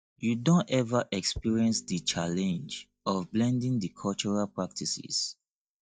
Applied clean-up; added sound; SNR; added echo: neural mask model DeepFilterNet 3.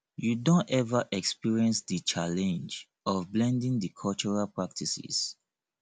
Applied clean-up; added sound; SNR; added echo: none; none; none; none.